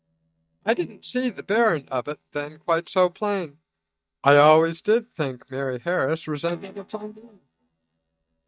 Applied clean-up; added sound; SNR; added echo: neural mask model DeepFilterNet 3.